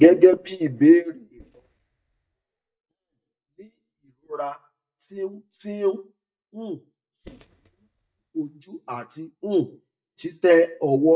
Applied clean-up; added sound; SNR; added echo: neural mask model DeepFilterNet 3.